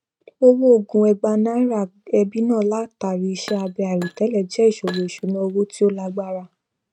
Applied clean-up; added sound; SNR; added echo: neural mask model RNNoise.